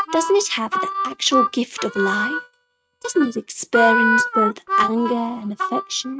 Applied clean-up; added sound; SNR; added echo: neural mask model RNNoise.